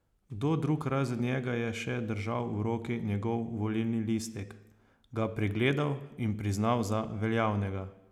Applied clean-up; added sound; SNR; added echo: none; none; none; none.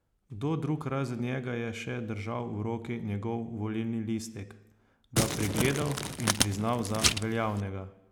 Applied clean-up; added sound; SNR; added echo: none; Crumpling, crinkling; -2 dB; none.